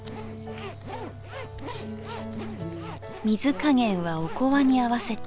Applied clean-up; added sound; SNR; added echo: none; Zipper (clothing); 15 dB; none.